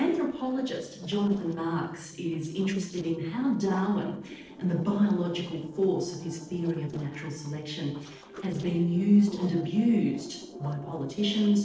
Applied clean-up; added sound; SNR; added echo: neural separator model SepFormer DNS4.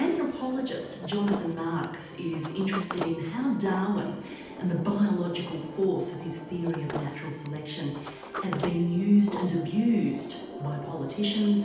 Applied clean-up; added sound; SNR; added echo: none; Sliding door; 12 dB; reverberation time 0.8 s.